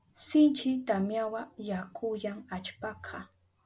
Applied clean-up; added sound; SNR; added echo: none; none; none; none.